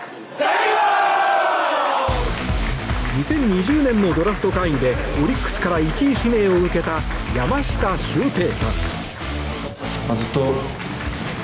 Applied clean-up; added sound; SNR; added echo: none; Applause; 15 dB; none.